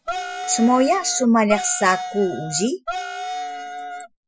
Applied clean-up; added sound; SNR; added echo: classical method Wiener filter.